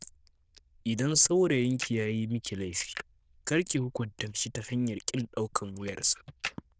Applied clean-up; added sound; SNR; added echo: neural diffusion model UNIVERSE++.